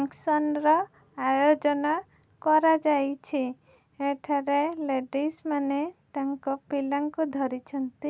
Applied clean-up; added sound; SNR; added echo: none; none; none; none.